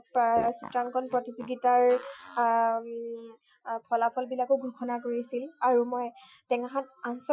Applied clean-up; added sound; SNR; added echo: classical method Wiener filter.